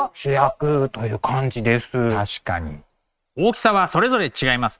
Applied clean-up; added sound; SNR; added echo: neural mask model RNNoise.